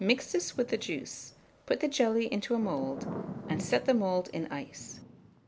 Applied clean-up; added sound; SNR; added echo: none; Thunder / Rain; 12 dB; none.